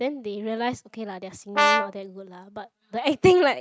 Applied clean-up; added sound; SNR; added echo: neural mask model RNNoise.